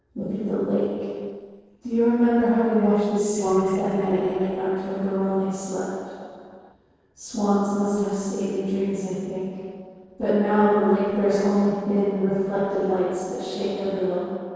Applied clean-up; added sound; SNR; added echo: neural separator model SepFormer DNS4.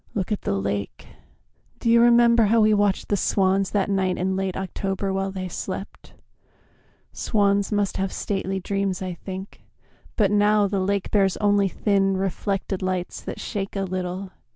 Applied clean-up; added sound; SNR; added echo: none; none; none; none.